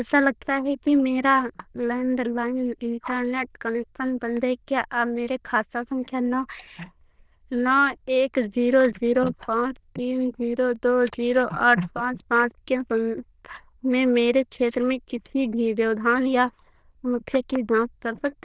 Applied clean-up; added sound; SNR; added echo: neural diffusion model UNIVERSE++.